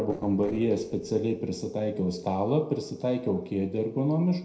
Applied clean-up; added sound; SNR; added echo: neural separator model SepFormer DNS4.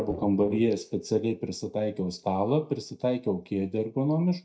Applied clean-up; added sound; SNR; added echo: neural mask model DeepFilterNet 3.